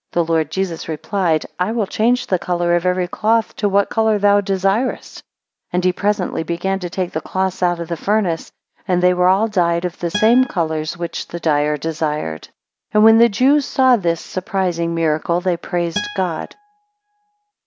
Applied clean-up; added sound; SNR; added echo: none; Acoustic guitar; 14 dB; none.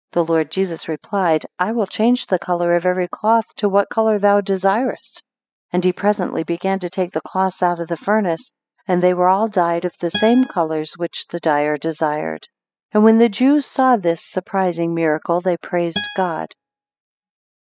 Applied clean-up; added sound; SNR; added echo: classical method spectral subtraction.